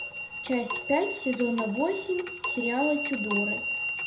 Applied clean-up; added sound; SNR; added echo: none; Clock; -4 dB; reverberation time 0.5 s.